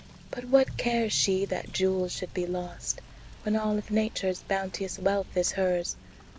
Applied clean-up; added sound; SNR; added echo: none; Motor vehicle (road) / Rain; 16 dB; none.